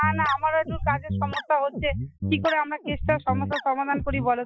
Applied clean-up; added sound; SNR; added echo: classical method Wiener filter.